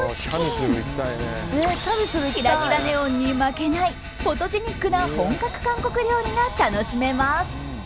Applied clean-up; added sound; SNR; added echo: none; none; none; none.